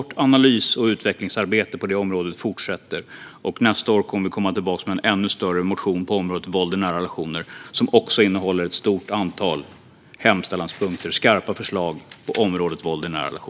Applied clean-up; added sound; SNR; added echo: none; none; none; none.